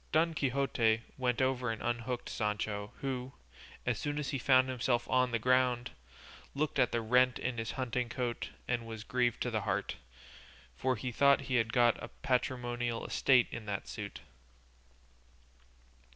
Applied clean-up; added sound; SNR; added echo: none; none; none; none.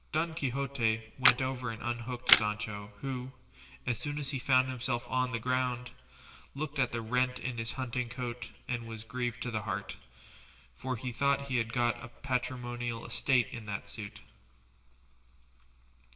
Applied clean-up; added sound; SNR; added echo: none; Camera; -4 dB; reverberation time 1.4 s.